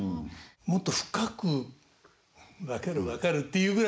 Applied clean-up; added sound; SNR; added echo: neural mask model Resemble Enhance denoiser.